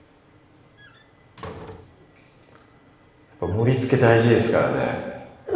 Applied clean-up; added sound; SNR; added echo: none; Slam; 20 dB; reverberation time 1.2 s.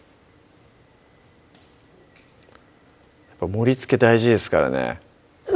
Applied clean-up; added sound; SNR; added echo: none; none; none; none.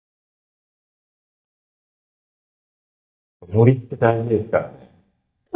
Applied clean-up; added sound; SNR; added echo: neural mask model DeepFilterNet 3.